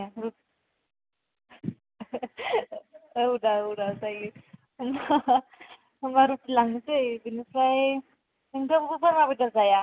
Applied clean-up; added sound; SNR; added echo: none; none; none; none.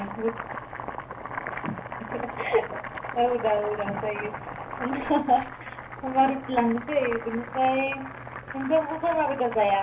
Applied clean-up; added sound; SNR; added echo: none; Boiling; 9 dB; reverberation time 0.3 s.